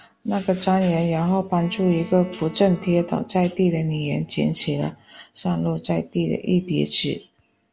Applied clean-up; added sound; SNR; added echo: none; Bowed string instrument; 20 dB; none.